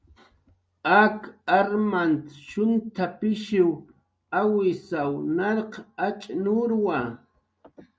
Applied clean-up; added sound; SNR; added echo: none; none; none; none.